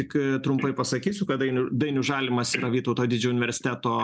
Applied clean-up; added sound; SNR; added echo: none; none; none; none.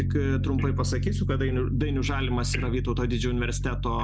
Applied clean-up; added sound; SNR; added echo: none; Piano; -2 dB; none.